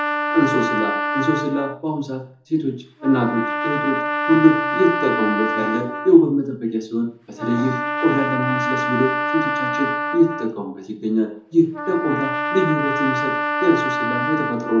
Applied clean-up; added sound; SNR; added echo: none; Trumpet; 3 dB; reverberation time 0.5 s.